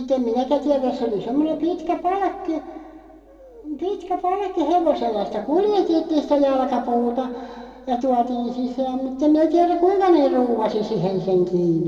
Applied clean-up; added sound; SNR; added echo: none; none; none; reverberation time 1.9 s.